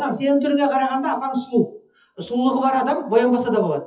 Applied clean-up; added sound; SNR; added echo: classical method WPE with log-MMSE.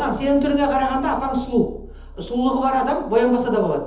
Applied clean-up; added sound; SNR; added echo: none; Keyboard (musical); 18 dB; reverberation time 0.8 s.